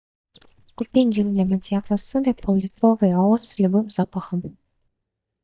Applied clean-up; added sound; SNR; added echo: neural mask model DeepFilterNet 3.